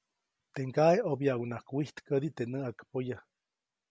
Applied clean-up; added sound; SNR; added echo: none; none; none; none.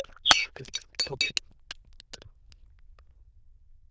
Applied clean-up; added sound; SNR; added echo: neural diffusion model UNIVERSE++.